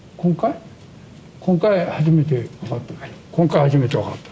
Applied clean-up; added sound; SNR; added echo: none; none; none; none.